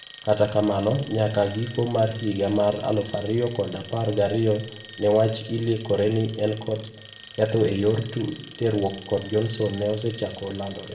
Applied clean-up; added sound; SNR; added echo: none; Alarm; 17 dB; reverberation time 0.8 s.